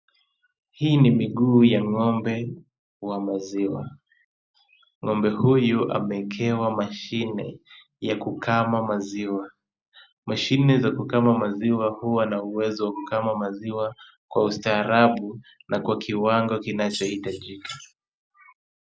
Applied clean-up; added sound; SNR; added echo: none; Bird vocalization, bird call, bird song; 15 dB; none.